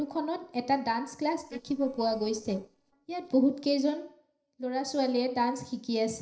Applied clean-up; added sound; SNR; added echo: neural separator model SepFormer DNS4.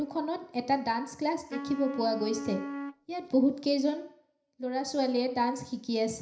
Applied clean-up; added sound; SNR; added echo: none; Wind instrument, woodwind instrument; 9 dB; reverberation time 0.5 s.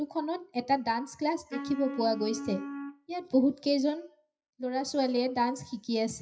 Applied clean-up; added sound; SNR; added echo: classical method WPE with log-MMSE.